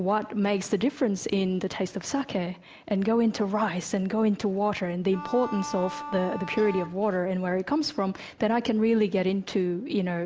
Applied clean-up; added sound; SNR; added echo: none; Bowed string instrument; 11 dB; none.